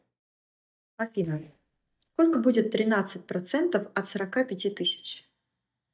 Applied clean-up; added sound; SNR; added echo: neural mask model DeepFilterNet 3.